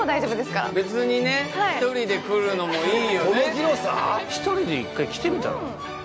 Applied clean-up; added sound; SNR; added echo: none; none; none; none.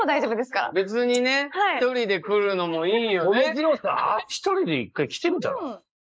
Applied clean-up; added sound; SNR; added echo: neural mask model Resemble Enhance denoiser.